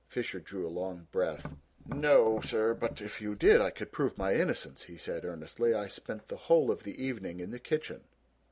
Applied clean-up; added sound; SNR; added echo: none; Tap; 14 dB; none.